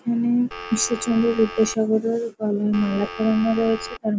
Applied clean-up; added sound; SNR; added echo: none; Telephone; 13 dB; none.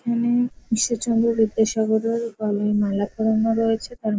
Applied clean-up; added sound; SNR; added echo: neural mask model Resemble Enhance denoiser.